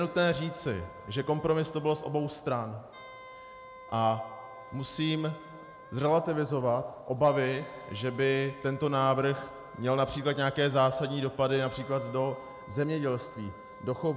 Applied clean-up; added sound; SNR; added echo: none; Wind instrument, woodwind instrument; 19 dB; none.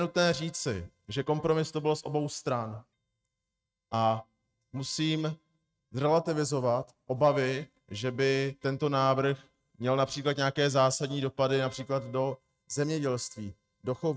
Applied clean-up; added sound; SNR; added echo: neural mask model RNNoise.